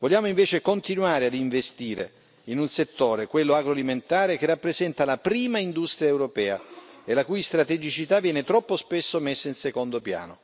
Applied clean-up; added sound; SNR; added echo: none; none; none; none.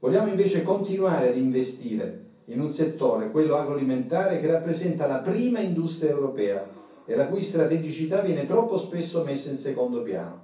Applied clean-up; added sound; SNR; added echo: none; none; none; reverberation time 0.6 s.